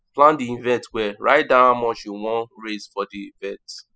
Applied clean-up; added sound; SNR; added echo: classical method spectral subtraction.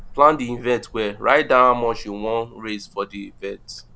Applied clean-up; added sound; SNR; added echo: none; Cricket / Motor vehicle (road); 20 dB; none.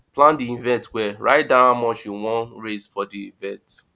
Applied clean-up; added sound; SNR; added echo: none; none; none; none.